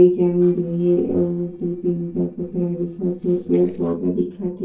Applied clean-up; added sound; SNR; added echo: neural separator model SepFormer DNS4.